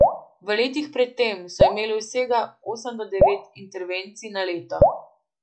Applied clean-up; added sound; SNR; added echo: classical method log-MMSE.